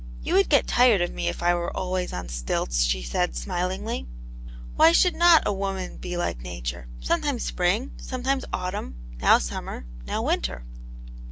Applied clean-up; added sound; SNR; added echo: none; none; none; none.